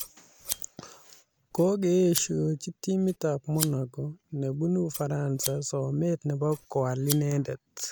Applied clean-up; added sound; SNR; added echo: none; Scissors; 13 dB; none.